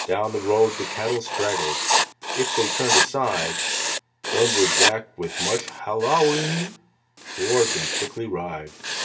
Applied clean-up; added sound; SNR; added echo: none; Writing; 0 dB; reverberation time 0.2 s.